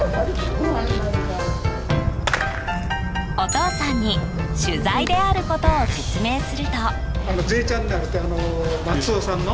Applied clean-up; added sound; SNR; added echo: none; Fireworks; 1 dB; none.